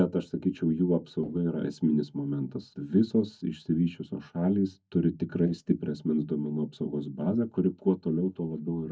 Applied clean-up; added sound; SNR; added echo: neural mask model DeepFilterNet 3.